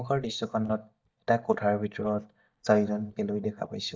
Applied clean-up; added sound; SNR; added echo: neural mask model DeepFilterNet 3.